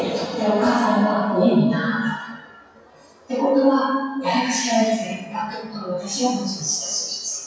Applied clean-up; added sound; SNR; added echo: classical method WPE with log-MMSE.